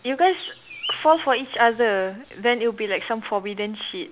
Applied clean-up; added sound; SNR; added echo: none; Bird; 11 dB; none.